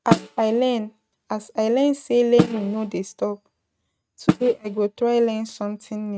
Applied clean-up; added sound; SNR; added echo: neural mask model RNNoise.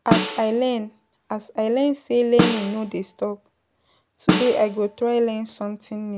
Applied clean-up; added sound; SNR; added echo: none; Snare drum; 3 dB; none.